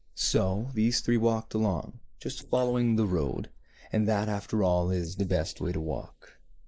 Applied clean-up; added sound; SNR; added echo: neural mask model Resemble Enhance denoiser.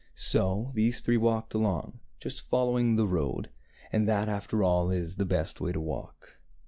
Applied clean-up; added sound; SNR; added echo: none; none; none; none.